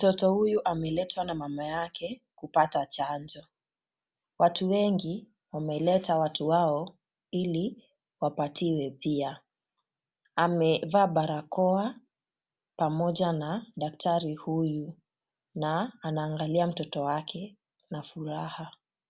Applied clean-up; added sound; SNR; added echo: none; none; none; none.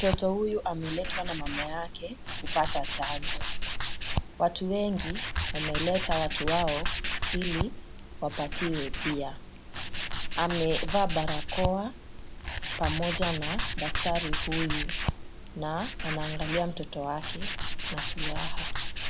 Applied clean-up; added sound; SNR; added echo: none; Tools; -1 dB; none.